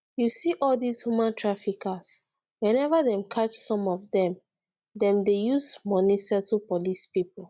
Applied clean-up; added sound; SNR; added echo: none; none; none; none.